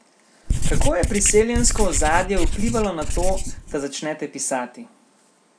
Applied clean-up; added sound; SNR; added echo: none; Writing; -3 dB; none.